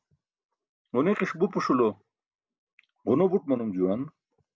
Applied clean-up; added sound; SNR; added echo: none; none; none; none.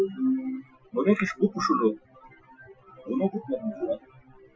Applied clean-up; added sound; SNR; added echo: classical method Wiener filter.